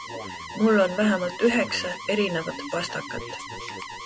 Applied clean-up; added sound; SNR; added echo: none; Alarm; 11 dB; none.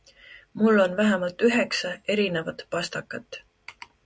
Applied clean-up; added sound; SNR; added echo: none; none; none; none.